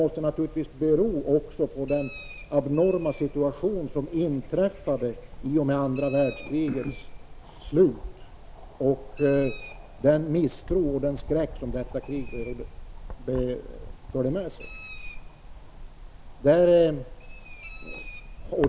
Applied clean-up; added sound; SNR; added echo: none; Bird; 10 dB; none.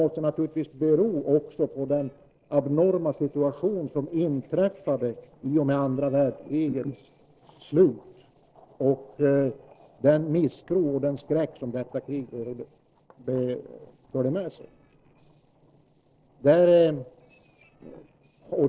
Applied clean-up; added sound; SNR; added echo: neural separator model SepFormer DNS4.